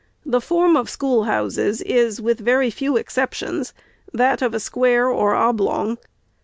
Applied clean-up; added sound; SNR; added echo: none; none; none; none.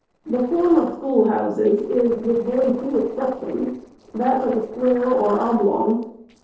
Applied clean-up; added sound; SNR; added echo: neural separator model SepFormer DNS4.